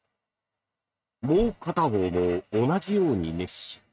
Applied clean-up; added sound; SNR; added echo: neural mask model RNNoise.